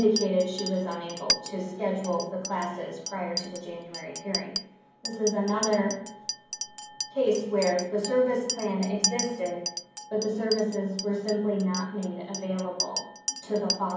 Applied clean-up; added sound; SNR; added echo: none; Chink, clink; 7 dB; reverberation time 1.2 s.